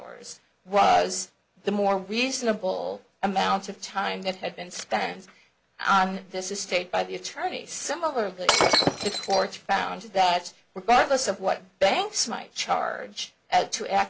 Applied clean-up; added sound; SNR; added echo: none; Shatter; -2 dB; none.